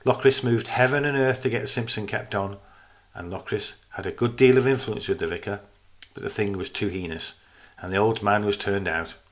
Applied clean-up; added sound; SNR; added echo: none; none; none; none.